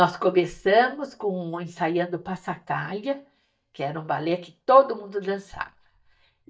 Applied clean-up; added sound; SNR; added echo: neural mask model DeepFilterNet 3.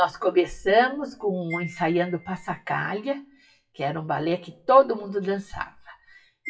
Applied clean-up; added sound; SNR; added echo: classical method WPE with log-MMSE.